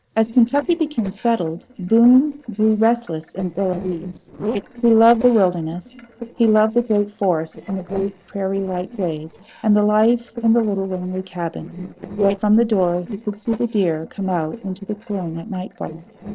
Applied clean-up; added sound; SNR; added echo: neural separator model SepFormer DNS4.